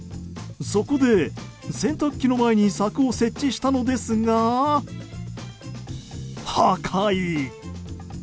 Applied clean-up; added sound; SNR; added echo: none; none; none; none.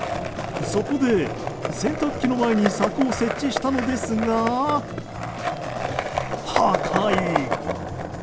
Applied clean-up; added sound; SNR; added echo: none; Skateboard; 3 dB; none.